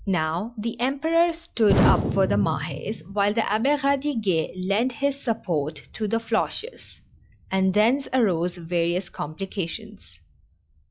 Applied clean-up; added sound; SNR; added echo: classical method log-MMSE.